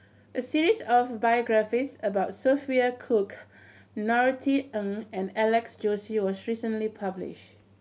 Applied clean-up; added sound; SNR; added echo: none; none; none; none.